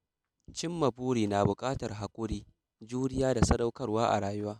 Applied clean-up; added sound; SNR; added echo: none; none; none; none.